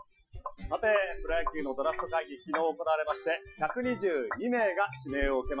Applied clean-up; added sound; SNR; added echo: classical method Wiener filter.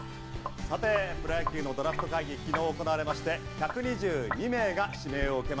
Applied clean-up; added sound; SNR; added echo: none; Sink (filling or washing); 7 dB; none.